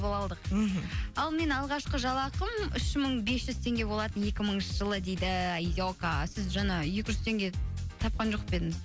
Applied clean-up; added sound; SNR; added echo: none; none; none; none.